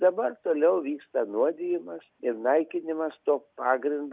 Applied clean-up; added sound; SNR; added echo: none; none; none; none.